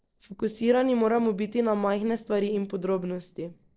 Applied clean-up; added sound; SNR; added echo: neural separator model SepFormer DNS4.